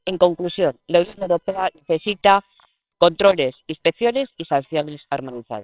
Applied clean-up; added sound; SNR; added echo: neural separator model SepFormer WHAMR!.